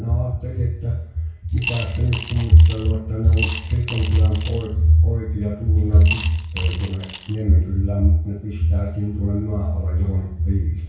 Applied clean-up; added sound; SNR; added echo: none; Coin (dropping) / Glass; 14 dB; reverberation time 0.6 s.